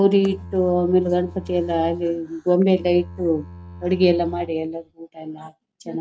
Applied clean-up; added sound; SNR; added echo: none; Bowed string instrument; 17 dB; none.